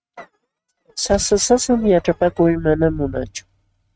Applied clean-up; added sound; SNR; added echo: neural mask model RNNoise.